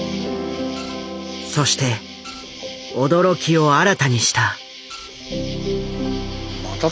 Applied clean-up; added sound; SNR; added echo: none; Insect + Printer; 16 dB; none.